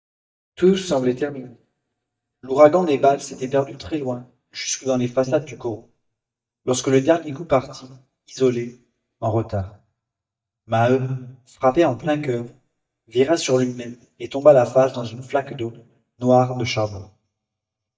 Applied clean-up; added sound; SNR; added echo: neural mask model DeepFilterNet 3.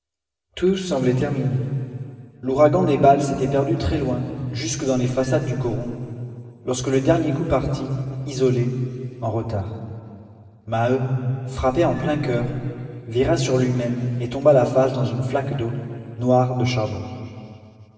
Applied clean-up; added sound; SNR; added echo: none; Squeak / Screech; 20 dB; reverberation time 2.6 s.